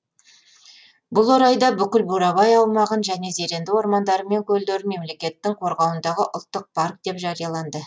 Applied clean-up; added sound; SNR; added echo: none; none; none; none.